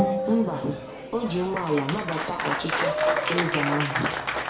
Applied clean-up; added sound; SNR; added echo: none; Applause; -1 dB; reverberation time 0.7 s.